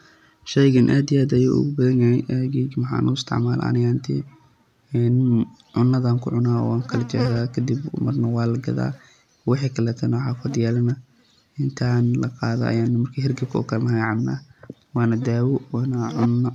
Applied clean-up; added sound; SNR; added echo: none; none; none; none.